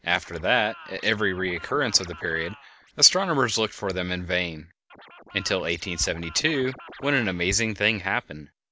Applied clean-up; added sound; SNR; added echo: none; Scratching (performance technique); 19 dB; none.